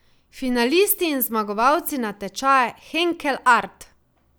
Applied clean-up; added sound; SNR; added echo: none; none; none; none.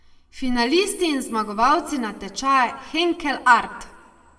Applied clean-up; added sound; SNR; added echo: none; none; none; reverberation time 1.2 s.